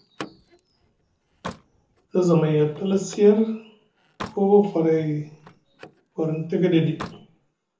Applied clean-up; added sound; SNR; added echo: none; Slam; 20 dB; reverberation time 0.7 s.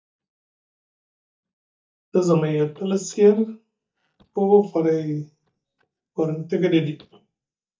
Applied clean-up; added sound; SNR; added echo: neural mask model DeepFilterNet 3.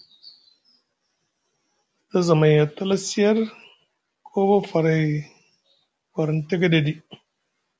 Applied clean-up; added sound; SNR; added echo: none; none; none; none.